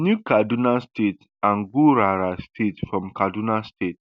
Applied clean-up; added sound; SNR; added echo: none; none; none; none.